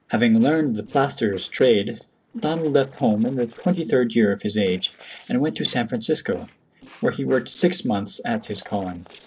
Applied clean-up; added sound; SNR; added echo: neural separator model SepFormer DNS4.